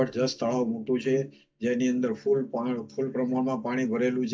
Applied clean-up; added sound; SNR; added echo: neural mask model DeepFilterNet 3.